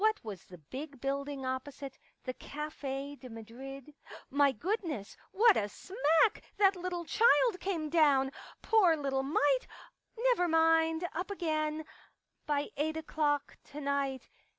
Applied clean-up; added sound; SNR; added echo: none; none; none; none.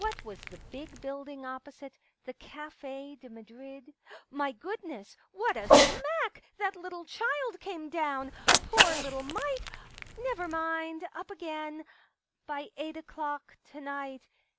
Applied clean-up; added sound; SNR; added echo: none; Cat; -3 dB; none.